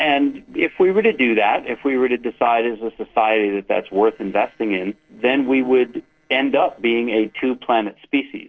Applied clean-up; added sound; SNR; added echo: neural separator model SepFormer DNS4.